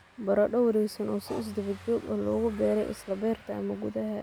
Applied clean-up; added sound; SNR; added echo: none; Car passing by / Engine + Breathing; 19 dB; none.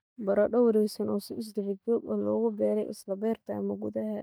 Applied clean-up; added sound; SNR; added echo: neural mask model DeepFilterNet 3.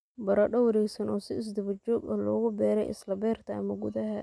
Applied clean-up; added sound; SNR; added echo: none; none; none; none.